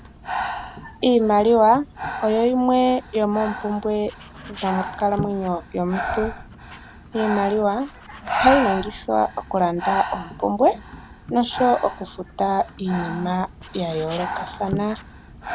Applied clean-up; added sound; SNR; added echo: none; Breathing; 9 dB; none.